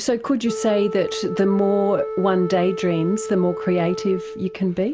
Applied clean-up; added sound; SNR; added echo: none; Wind instrument, woodwind instrument; 9 dB; none.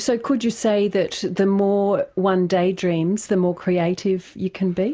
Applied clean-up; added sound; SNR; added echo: none; none; none; none.